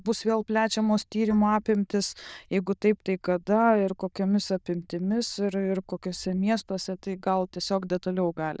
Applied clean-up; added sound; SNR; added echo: neural diffusion model UNIVERSE++.